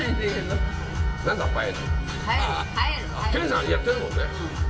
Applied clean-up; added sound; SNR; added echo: none; Trumpet; 17 dB; reverberation time 0.9 s.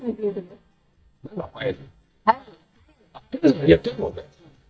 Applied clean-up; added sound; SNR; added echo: neural mask model DeepFilterNet 3.